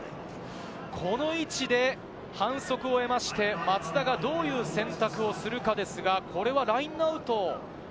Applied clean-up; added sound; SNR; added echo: none; none; none; none.